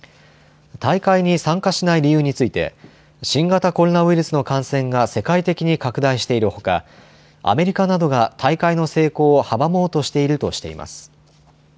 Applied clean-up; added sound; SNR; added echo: none; none; none; none.